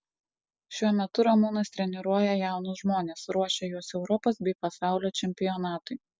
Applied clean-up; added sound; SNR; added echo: none; none; none; none.